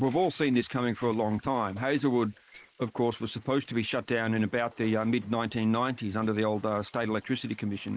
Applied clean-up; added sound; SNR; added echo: neural mask model Resemble Enhance denoiser.